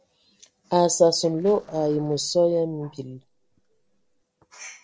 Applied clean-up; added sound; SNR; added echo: neural separator model SepFormer DNS4.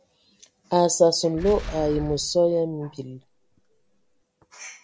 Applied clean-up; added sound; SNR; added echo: none; Boom; 13 dB; none.